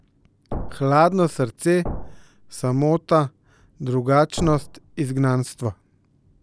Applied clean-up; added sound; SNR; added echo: none; Thump, thud; 10 dB; none.